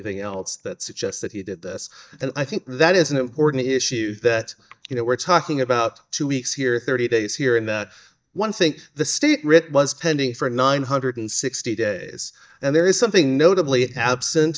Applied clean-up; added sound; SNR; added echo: neural mask model DeepFilterNet 3.